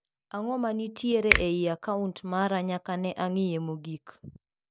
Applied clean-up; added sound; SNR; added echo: none; Finger snapping; 1 dB; none.